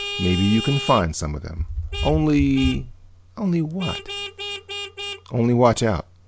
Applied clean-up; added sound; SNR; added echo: none; Vehicle horn, car horn, honking; 12 dB; none.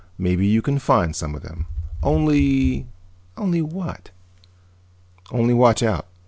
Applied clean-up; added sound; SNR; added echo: none; none; none; none.